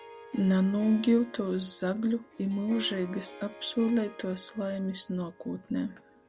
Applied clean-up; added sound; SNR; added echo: none; Harp; 19 dB; none.